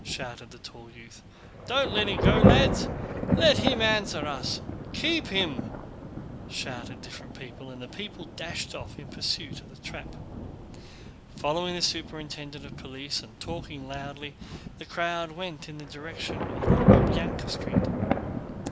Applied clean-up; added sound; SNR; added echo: none; Thunder / Rain; -4 dB; none.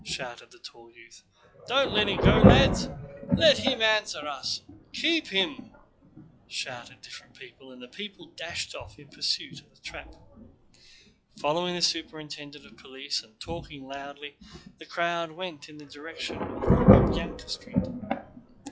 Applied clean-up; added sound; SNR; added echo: classical method log-MMSE.